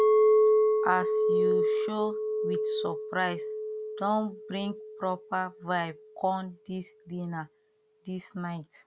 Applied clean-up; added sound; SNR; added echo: none; Chink, clink; -4 dB; none.